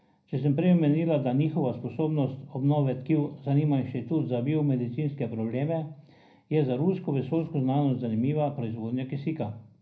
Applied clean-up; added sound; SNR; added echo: none; none; none; reverberation time 0.4 s.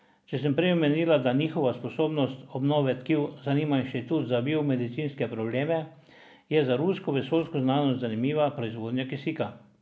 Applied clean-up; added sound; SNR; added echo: none; none; none; none.